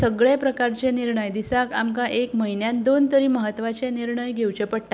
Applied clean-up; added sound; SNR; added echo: none; none; none; none.